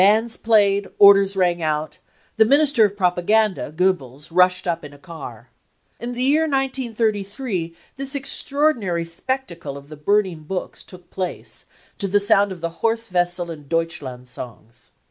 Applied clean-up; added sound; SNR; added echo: none; none; none; none.